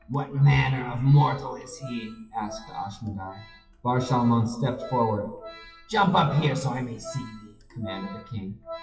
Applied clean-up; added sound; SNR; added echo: classical method WPE with log-MMSE.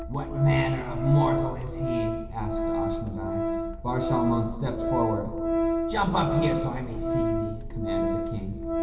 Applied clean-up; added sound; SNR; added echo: none; Organ; 1 dB; reverberation time 2.6 s.